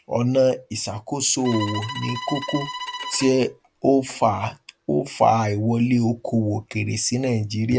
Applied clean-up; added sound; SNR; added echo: none; Bowed string instrument; 11 dB; none.